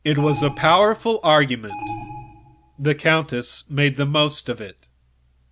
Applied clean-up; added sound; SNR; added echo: none; Alarm; 14 dB; none.